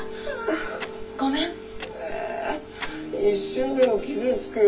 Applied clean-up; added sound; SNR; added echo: none; Clock; 13 dB; reverberation time 0.3 s.